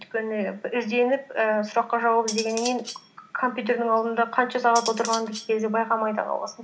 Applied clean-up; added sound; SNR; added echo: none; Cutlery, silverware; 11 dB; none.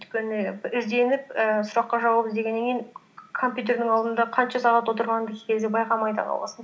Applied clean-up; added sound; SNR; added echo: none; none; none; none.